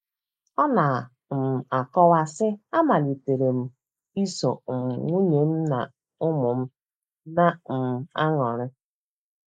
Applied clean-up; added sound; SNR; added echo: neural mask model Resemble Enhance denoiser.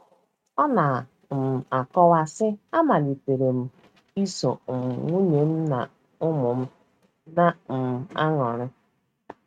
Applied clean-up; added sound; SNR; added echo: neural mask model RNNoise.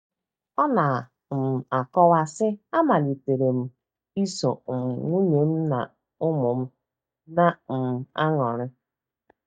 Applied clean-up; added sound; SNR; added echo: neural mask model DeepFilterNet 3.